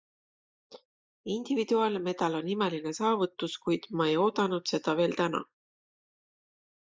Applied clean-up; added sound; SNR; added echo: neural mask model Resemble Enhance denoiser.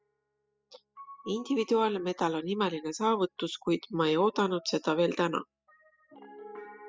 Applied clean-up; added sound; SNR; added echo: classical method spectral subtraction.